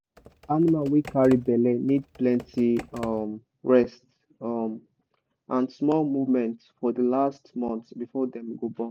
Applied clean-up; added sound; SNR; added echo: none; Computer keyboard; 18 dB; none.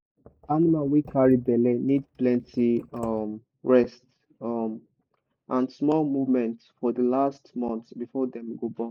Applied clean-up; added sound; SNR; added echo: neural mask model Resemble Enhance denoiser.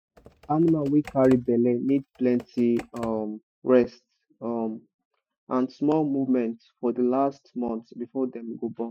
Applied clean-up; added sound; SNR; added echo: classical method Wiener filter.